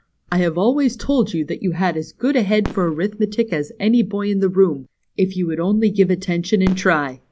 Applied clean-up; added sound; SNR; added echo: none; Fireworks; 19 dB; none.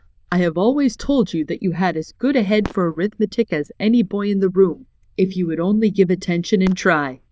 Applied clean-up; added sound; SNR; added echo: neural diffusion model UNIVERSE++.